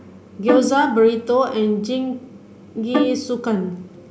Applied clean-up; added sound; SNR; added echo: none; Bowed string instrument; 3 dB; none.